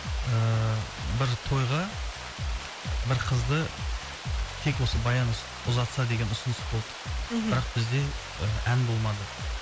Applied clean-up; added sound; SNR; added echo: none; Water; 12 dB; none.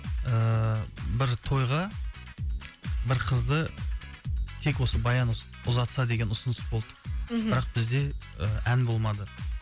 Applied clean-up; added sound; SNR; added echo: none; none; none; none.